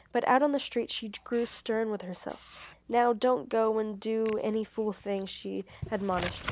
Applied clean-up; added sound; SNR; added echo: none; Writing; 17 dB; none.